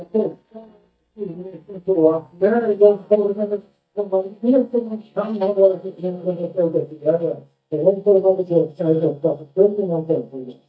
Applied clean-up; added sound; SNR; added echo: neural mask model DeepFilterNet 3.